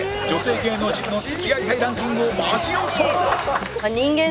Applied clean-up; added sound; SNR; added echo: none; none; none; none.